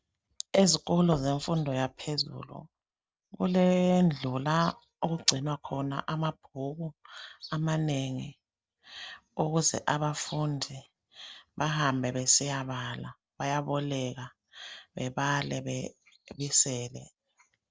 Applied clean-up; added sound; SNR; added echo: neural separator model SepFormer DNS4.